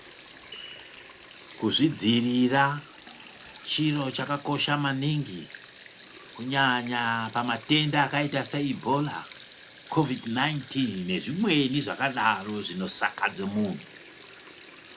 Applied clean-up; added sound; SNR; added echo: none; Sink (filling or washing); 15 dB; none.